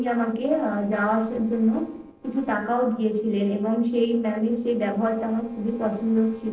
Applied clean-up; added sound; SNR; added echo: neural separator model SepFormer DNS4.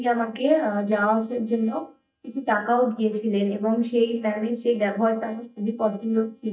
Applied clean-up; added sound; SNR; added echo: neural mask model DeepFilterNet 3.